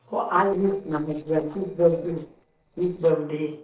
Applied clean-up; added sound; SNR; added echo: neural separator model SepFormer DNS4.